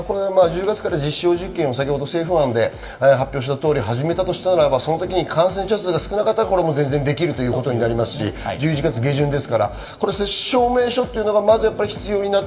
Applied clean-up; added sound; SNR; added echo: none; none; none; reverberation time 3.0 s.